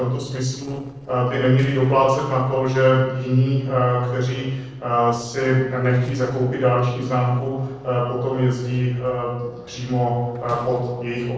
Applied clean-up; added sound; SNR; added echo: neural separator model SepFormer DNS4.